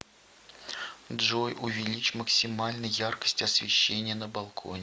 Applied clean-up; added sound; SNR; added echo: none; none; none; none.